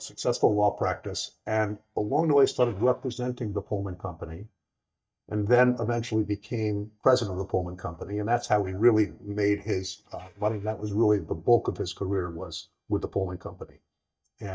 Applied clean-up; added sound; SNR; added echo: neural mask model DeepFilterNet 3.